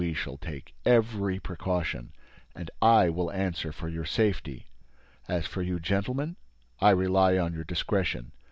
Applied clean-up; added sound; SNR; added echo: none; none; none; none.